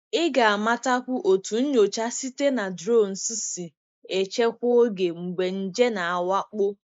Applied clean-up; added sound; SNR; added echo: neural mask model Resemble Enhance denoiser.